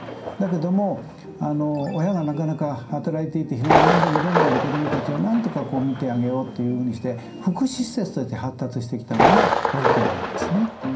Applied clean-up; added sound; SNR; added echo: none; Thunder; 1 dB; reverberation time 0.3 s.